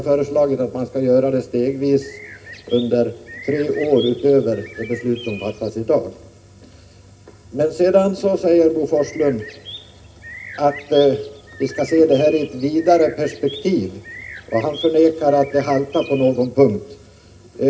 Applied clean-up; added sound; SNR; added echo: none; Bird; 18 dB; reverberation time 0.4 s.